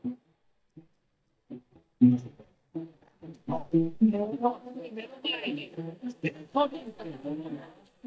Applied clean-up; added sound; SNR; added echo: neural mask model DeepFilterNet 3.